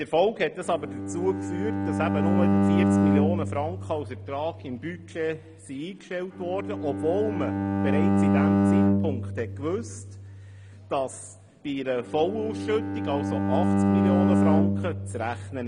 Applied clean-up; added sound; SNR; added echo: none; Bowed string instrument; -4 dB; none.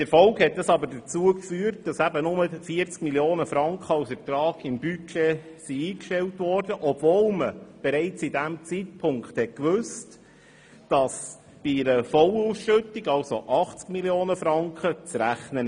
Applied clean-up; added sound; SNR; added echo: none; none; none; none.